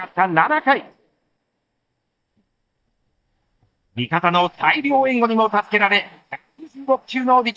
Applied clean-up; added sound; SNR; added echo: neural mask model DeepFilterNet 3.